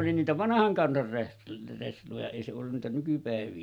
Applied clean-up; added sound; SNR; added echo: none; none; none; none.